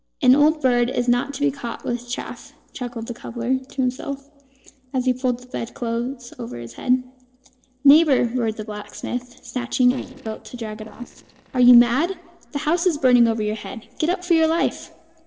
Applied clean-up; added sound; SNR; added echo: neural separator model SepFormer DNS4.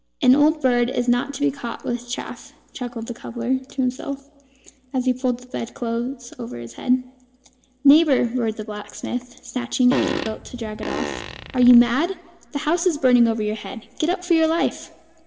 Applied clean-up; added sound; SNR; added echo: none; Fart; 5 dB; reverberation time 1.1 s.